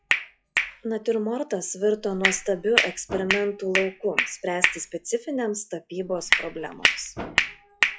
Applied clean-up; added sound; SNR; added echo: classical method log-MMSE.